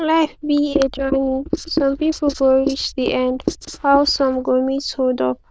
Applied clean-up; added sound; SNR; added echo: neural diffusion model UNIVERSE++.